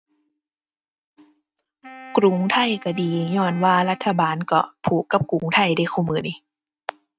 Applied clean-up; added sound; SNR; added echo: neural mask model RNNoise.